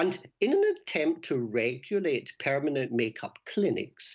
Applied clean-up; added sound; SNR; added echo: none; none; none; none.